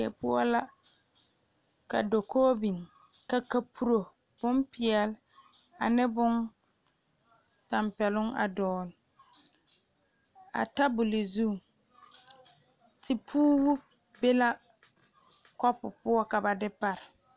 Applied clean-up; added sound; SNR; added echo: none; none; none; none.